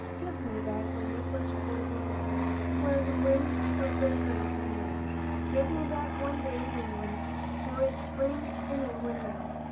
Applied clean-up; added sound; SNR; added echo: none; Fixed-wing aircraft, airplane; -3 dB; reverberation time 0.2 s.